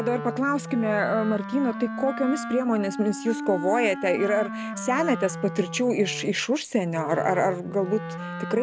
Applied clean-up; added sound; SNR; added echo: none; Wind instrument, woodwind instrument; 9 dB; none.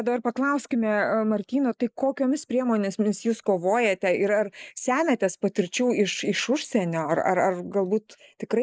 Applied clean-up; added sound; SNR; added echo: neural mask model Resemble Enhance denoiser.